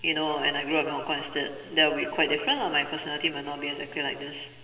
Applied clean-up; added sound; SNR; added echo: none; none; none; reverberation time 1.9 s.